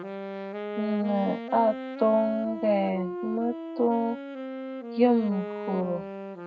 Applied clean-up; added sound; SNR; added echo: none; Wind instrument, woodwind instrument; 8 dB; reverberation time 0.3 s.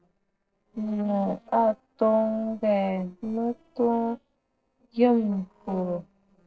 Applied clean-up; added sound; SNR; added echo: neural separator model SepFormer DNS4.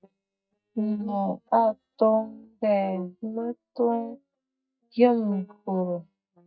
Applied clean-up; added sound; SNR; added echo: neural mask model DeepFilterNet 3.